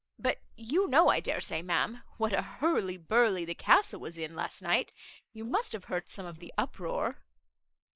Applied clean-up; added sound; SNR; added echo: neural mask model Resemble Enhance denoiser.